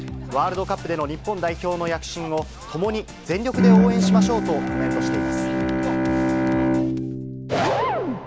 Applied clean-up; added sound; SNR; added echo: none; Bowed string instrument; -3 dB; none.